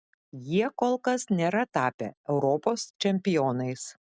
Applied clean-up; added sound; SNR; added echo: none; none; none; none.